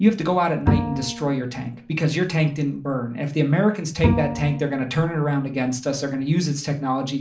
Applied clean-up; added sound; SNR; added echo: none; Bowed string instrument; 6 dB; reverberation time 0.4 s.